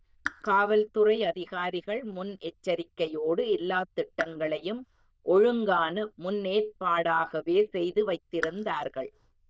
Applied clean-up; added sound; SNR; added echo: neural diffusion model UNIVERSE++.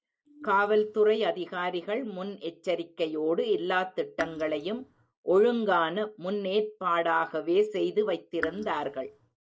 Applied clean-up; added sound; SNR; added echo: neural mask model Resemble Enhance denoiser.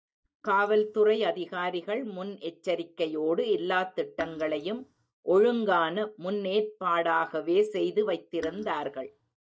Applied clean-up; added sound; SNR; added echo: neural mask model DeepFilterNet 3.